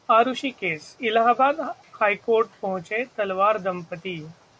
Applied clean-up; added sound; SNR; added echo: none; none; none; none.